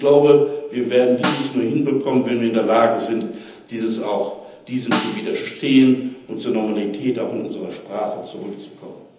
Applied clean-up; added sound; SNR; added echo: none; Snare drum; 11 dB; reverberation time 0.9 s.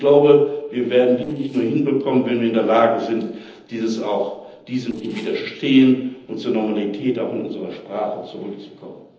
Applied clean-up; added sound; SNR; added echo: neural separator model SepFormer DNS4.